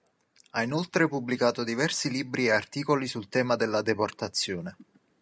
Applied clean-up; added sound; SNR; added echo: none; none; none; none.